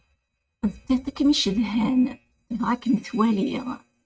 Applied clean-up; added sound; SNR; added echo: neural mask model RNNoise.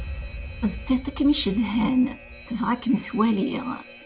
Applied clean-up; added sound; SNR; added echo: none; Alarm; 13 dB; none.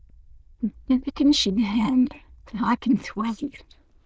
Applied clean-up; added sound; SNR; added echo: neural diffusion model UNIVERSE++.